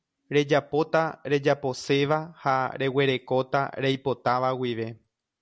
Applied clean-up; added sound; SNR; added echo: none; none; none; none.